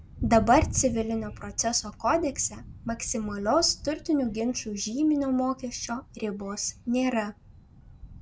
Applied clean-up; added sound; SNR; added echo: none; Thunder; 13 dB; none.